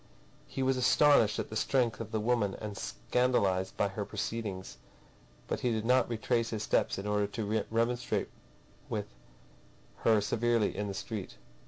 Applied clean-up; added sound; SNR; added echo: none; none; none; none.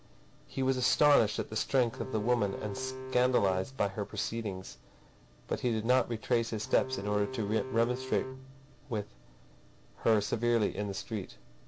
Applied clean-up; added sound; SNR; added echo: none; Bowed string instrument; 11 dB; none.